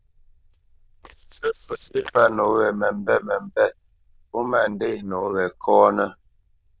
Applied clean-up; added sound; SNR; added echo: neural diffusion model UNIVERSE++.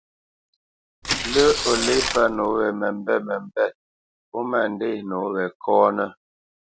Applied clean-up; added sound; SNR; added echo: none; Tearing; 3 dB; none.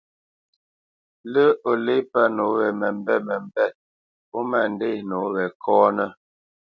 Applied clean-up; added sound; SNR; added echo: none; none; none; none.